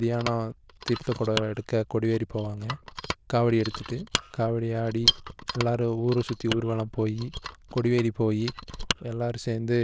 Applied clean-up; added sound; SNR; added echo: neural diffusion model UNIVERSE++.